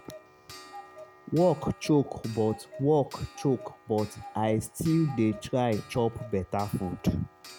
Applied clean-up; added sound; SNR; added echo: none; Clock; 18 dB; none.